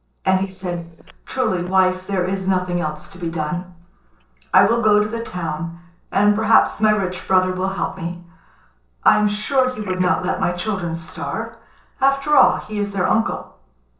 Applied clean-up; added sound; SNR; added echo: neural separator model SepFormer DNS4.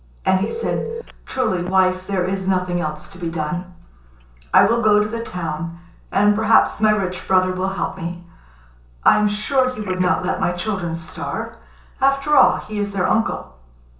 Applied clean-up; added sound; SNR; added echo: none; Telephone; 18 dB; reverberation time 0.6 s.